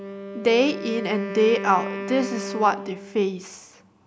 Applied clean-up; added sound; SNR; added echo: none; Wind instrument, woodwind instrument; 9 dB; none.